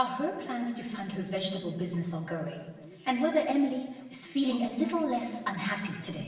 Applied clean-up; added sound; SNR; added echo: none; none; none; reverberation time 1.1 s.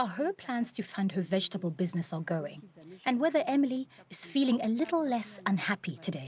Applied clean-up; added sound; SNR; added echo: none; none; none; none.